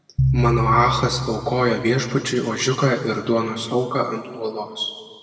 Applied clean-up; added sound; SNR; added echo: none; Piano; 4 dB; reverberation time 1.4 s.